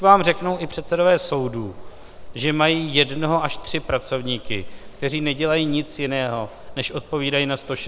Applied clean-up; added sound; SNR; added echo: none; Crumpling, crinkling; 13 dB; none.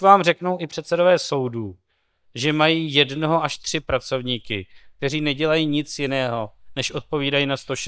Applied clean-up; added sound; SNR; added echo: neural mask model DeepFilterNet 3.